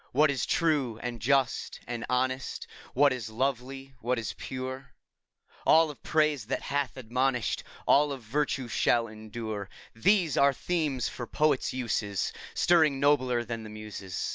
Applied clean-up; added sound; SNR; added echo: none; none; none; none.